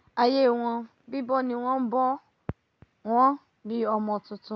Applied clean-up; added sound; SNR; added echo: none; none; none; none.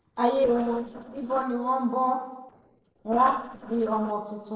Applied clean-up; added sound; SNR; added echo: neural separator model SepFormer DNS4.